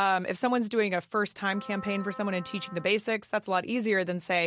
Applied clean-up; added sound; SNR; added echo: none; Wind instrument, woodwind instrument; 17 dB; none.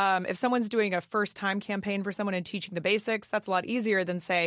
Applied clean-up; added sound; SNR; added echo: none; none; none; none.